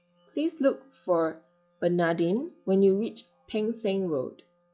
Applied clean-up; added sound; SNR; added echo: classical method log-MMSE.